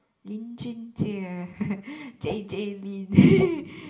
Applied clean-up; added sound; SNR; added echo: none; Whoosh, swoosh, swish; 14 dB; reverberation time 1.3 s.